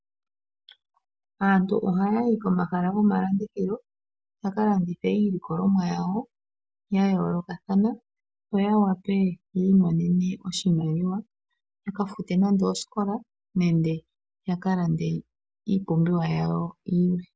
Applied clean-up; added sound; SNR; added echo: none; none; none; none.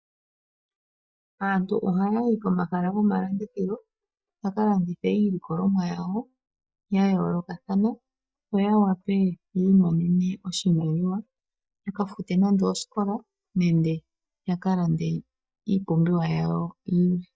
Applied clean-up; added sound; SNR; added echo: neural mask model DeepFilterNet 3.